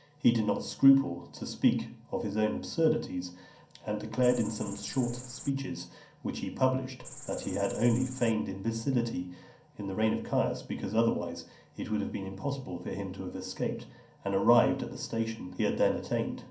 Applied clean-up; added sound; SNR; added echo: none; Cricket; 13 dB; reverberation time 0.6 s.